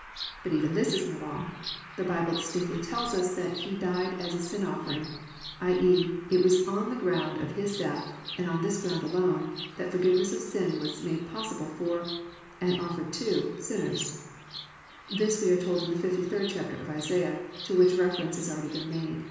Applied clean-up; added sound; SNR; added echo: none; Bird vocalization, bird call, bird song; 14 dB; reverberation time 1.1 s.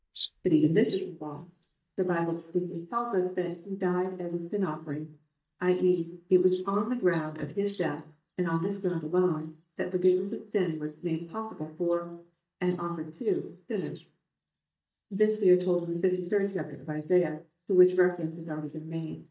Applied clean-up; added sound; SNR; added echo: neural mask model DeepFilterNet 3.